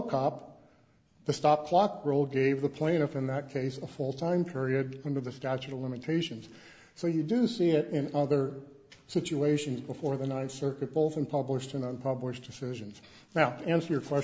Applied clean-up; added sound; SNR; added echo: none; none; none; none.